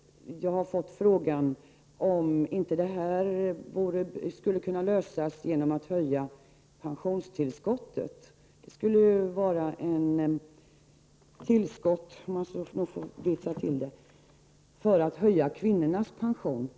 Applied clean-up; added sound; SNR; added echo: none; none; none; none.